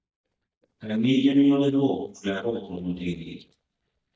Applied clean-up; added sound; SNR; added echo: neural mask model DeepFilterNet 3.